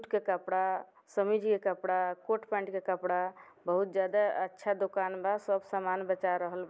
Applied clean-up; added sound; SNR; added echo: none; none; none; none.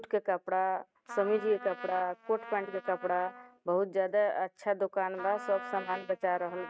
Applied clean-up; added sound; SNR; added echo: neural mask model RNNoise.